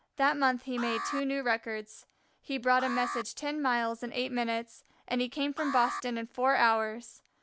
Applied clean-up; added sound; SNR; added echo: none; Alarm; 10 dB; none.